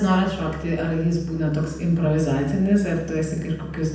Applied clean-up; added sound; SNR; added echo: none; Musical instrument; 17 dB; reverberation time 0.9 s.